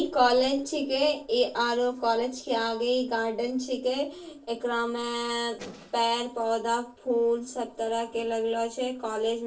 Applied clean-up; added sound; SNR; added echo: neural separator model SepFormer DNS4.